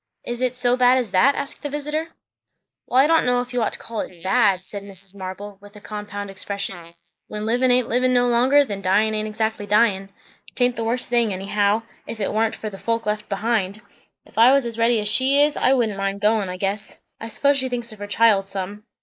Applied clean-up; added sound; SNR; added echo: neural mask model Resemble Enhance denoiser.